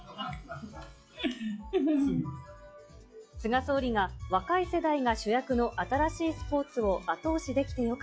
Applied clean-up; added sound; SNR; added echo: classical method log-MMSE.